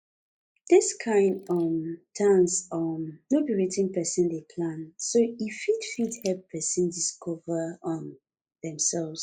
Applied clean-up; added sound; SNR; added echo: neural mask model Resemble Enhance denoiser.